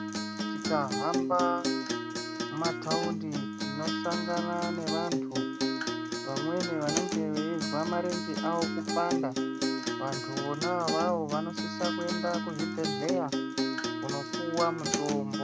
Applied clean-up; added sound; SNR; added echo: none; Acoustic guitar; -1 dB; none.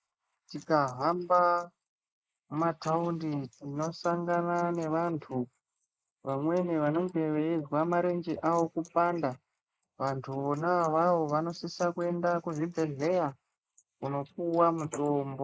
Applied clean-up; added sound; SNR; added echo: neural mask model Resemble Enhance denoiser.